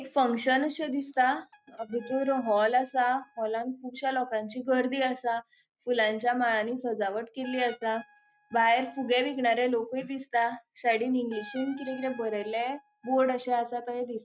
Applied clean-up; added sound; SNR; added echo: neural mask model RNNoise.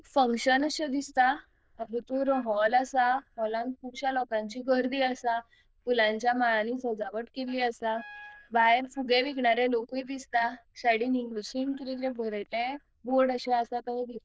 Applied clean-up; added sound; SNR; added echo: neural diffusion model UNIVERSE++.